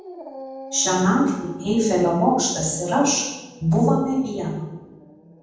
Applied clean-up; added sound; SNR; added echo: none; Dog; 18 dB; reverberation time 1.2 s.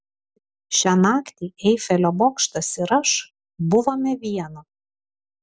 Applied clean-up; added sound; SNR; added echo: none; none; none; none.